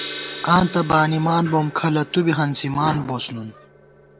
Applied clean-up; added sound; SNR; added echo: none; Gong; 17 dB; none.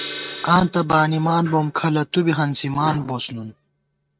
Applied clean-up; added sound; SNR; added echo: neural mask model RNNoise.